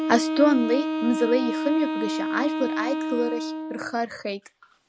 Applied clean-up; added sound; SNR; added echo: none; Wind instrument, woodwind instrument; 2 dB; none.